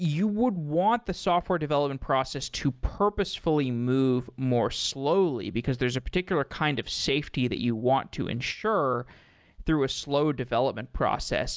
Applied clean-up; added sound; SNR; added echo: none; none; none; none.